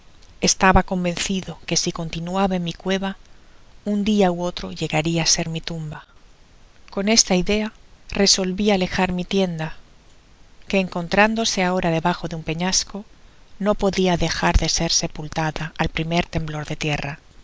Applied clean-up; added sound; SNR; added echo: none; none; none; none.